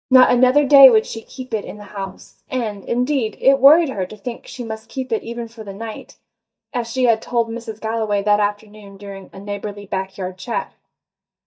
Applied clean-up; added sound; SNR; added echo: neural mask model DeepFilterNet 3.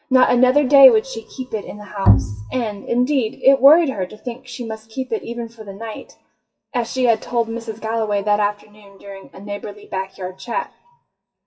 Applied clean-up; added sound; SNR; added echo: classical method WPE with log-MMSE.